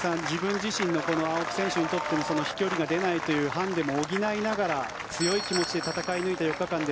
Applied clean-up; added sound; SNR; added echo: none; Doorbell; 16 dB; none.